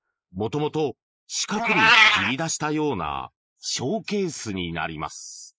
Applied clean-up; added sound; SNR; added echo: neural mask model Resemble Enhance denoiser.